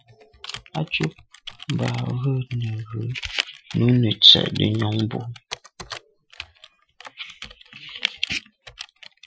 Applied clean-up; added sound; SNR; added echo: classical method Wiener filter.